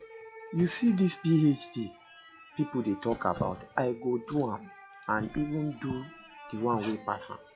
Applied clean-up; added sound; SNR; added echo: classical method log-MMSE.